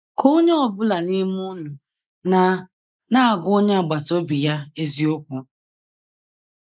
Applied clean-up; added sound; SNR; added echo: neural mask model Resemble Enhance denoiser.